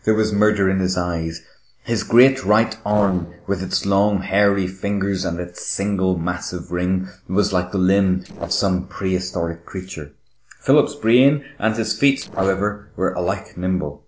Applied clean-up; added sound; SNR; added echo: neural separator model SepFormer DNS4.